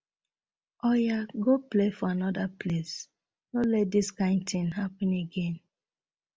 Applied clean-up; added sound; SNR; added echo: none; none; none; none.